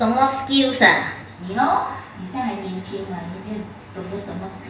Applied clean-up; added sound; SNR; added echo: none; none; none; reverberation time 0.9 s.